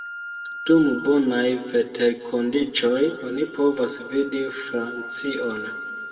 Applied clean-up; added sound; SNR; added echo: none; Wind instrument, woodwind instrument; 13 dB; reverberation time 1.8 s.